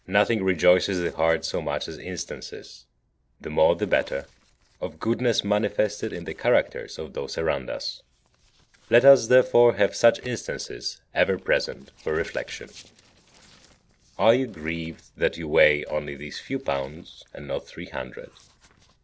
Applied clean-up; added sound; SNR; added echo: neural separator model SepFormer DNS4.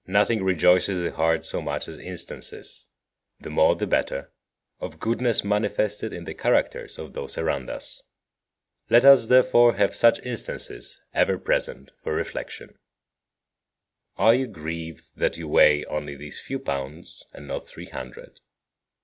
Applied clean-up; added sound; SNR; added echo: none; none; none; none.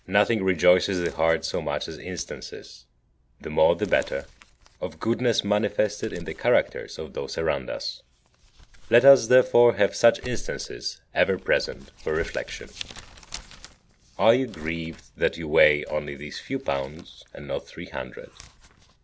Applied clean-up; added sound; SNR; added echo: none; Crumpling, crinkling; 19 dB; none.